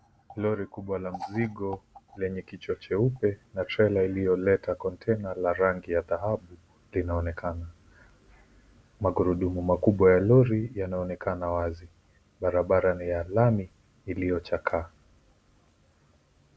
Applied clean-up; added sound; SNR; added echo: none; none; none; none.